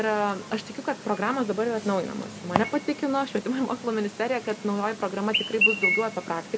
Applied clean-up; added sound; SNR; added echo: none; Chirp, tweet; 4 dB; none.